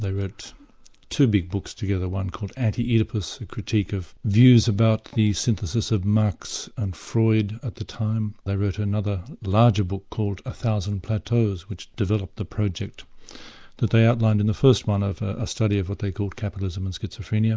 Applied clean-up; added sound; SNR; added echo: none; none; none; none.